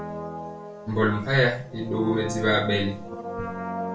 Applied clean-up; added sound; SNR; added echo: none; Brass instrument; 8 dB; reverberation time 0.2 s.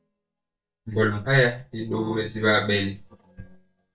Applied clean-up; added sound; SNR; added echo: neural mask model DeepFilterNet 3.